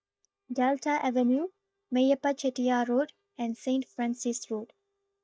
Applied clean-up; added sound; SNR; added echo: neural mask model DeepFilterNet 3.